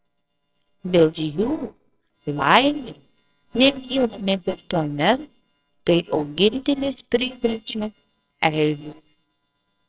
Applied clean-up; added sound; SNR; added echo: neural separator model SepFormer WHAMR!.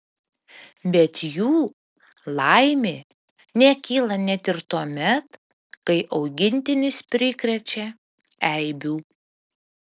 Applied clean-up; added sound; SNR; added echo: none; none; none; none.